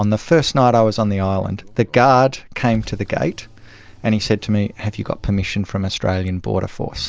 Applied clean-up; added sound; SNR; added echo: none; Car; 20 dB; none.